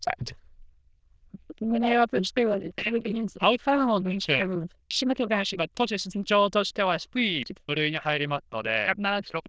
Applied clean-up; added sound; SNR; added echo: neural diffusion model UNIVERSE++.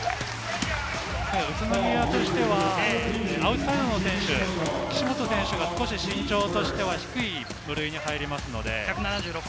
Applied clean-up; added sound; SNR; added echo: none; Run; 15 dB; none.